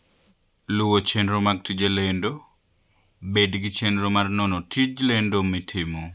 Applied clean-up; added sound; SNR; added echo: none; none; none; none.